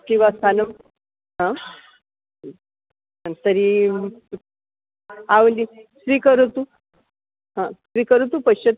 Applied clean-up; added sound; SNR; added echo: none; none; none; none.